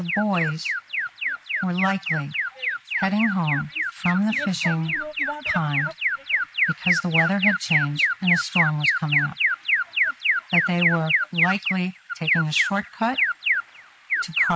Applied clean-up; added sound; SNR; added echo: neural mask model Resemble Enhance denoiser.